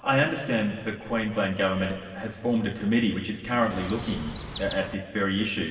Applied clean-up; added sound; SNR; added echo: none; Chirp, tweet; 11 dB; reverberation time 2.3 s.